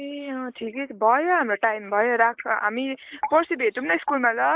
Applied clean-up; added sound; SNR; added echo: neural mask model Resemble Enhance denoiser.